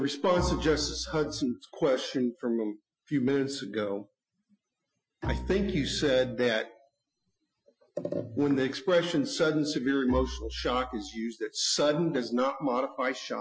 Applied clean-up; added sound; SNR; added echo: classical method Wiener filter.